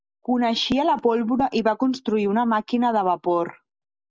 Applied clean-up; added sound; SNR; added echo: none; none; none; none.